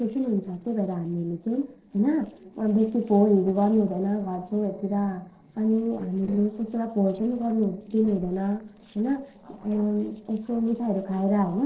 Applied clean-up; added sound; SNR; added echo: neural separator model SepFormer DNS4.